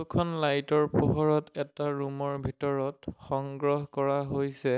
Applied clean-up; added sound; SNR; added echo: none; none; none; none.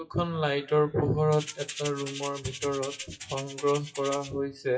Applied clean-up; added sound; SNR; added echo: classical method WPE with log-MMSE.